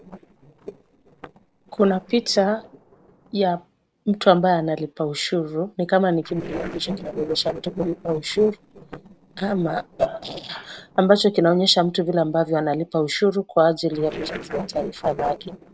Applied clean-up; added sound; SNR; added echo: neural separator model SepFormer DNS4.